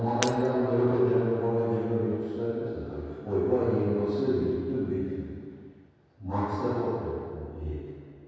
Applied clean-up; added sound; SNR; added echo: none; Shatter; 13 dB; reverberation time 2.2 s.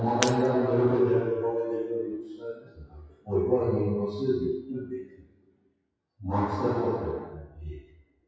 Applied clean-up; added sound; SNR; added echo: classical method WPE with log-MMSE.